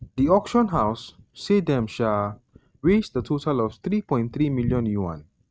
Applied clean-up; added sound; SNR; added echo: neural mask model RNNoise.